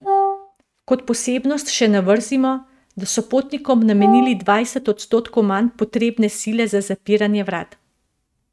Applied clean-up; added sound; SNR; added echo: neural mask model RNNoise.